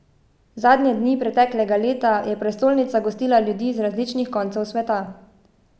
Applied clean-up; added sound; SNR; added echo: none; none; none; none.